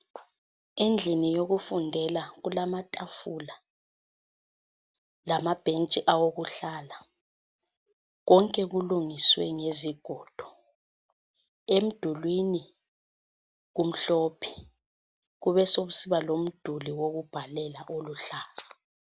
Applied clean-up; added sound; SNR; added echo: none; none; none; none.